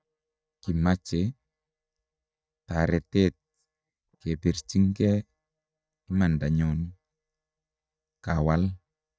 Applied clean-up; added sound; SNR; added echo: neural mask model DeepFilterNet 3.